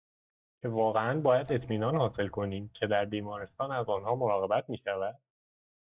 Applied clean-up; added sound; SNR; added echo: neural mask model DeepFilterNet 3.